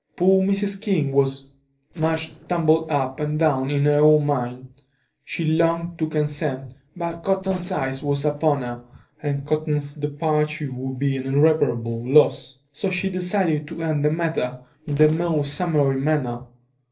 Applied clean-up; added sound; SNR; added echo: neural separator model SepFormer DNS4.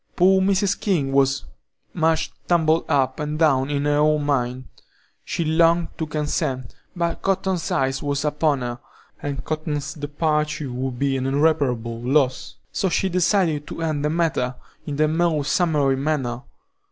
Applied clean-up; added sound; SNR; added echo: none; none; none; none.